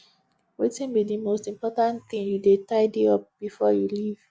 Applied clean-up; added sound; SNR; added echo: none; none; none; none.